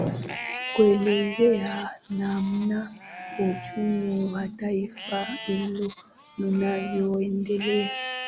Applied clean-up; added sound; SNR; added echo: none; Livestock, farm animals, working animals; 11 dB; none.